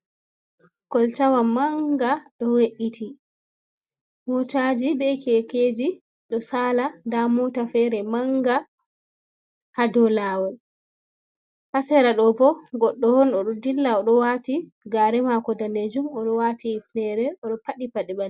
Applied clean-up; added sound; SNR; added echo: none; none; none; none.